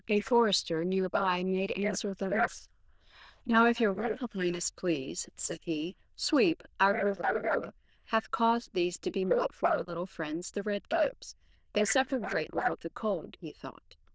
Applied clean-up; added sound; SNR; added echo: neural diffusion model UNIVERSE++.